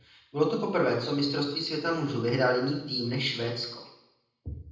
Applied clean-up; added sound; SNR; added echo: none; none; none; reverberation time 0.8 s.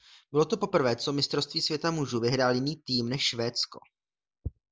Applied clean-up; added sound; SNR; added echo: none; none; none; none.